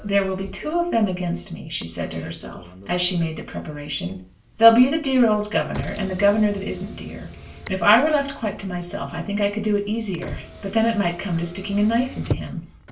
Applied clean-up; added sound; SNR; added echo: none; Motor vehicle (road); 15 dB; reverberation time 0.3 s.